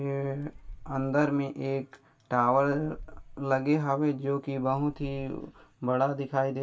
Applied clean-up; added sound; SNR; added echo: none; Bird; 17 dB; reverberation time 0.2 s.